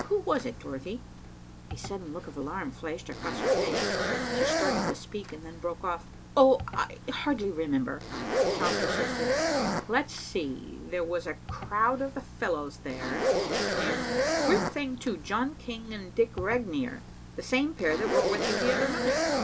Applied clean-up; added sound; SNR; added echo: none; Zipper (clothing); 1 dB; none.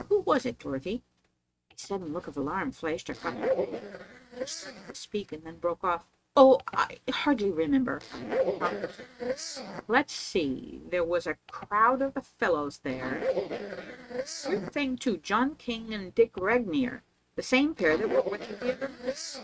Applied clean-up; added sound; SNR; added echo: neural mask model RNNoise.